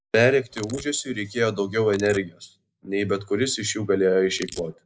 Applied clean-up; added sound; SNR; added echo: neural mask model Resemble Enhance denoiser.